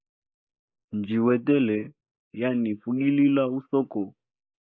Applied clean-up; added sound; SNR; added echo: neural mask model Resemble Enhance denoiser.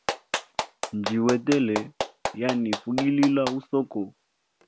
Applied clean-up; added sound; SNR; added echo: none; Clapping; 7 dB; none.